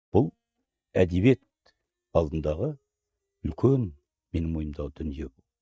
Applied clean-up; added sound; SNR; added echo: neural mask model DeepFilterNet 3.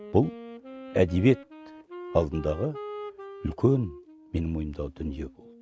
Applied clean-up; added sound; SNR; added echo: none; Wind instrument, woodwind instrument; 14 dB; none.